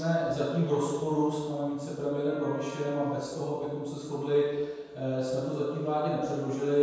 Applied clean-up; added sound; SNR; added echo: none; Wind instrument, woodwind instrument; 18 dB; reverberation time 1.2 s.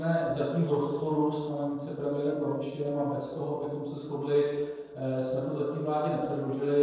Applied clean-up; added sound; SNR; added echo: neural separator model SepFormer DNS4.